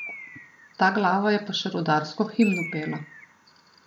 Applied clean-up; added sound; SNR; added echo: none; Bird; 15 dB; none.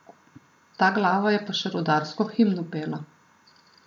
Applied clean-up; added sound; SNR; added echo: none; none; none; none.